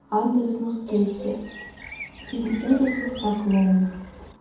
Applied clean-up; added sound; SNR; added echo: none; Bird; 14 dB; reverberation time 1.2 s.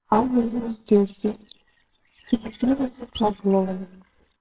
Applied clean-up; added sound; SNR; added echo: neural separator model SepFormer WHAMR!.